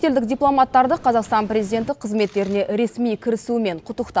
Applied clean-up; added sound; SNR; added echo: none; none; none; none.